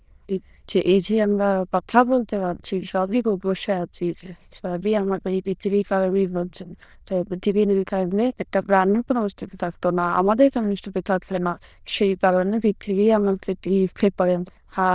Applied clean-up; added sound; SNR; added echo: neural diffusion model UNIVERSE++.